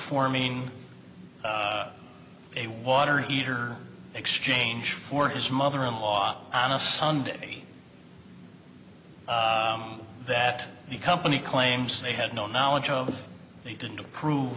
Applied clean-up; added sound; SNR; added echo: none; none; none; none.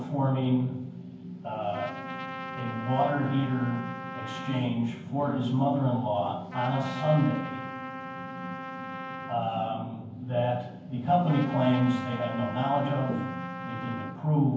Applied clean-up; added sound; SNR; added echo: none; Trumpet; 12 dB; reverberation time 0.9 s.